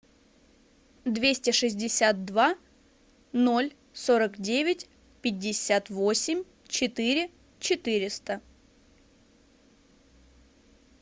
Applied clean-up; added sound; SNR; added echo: none; none; none; none.